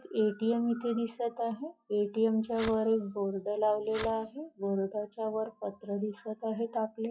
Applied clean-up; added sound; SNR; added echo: classical method log-MMSE.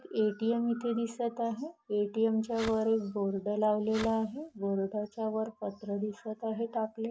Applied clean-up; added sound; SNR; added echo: none; Fireworks; 15 dB; none.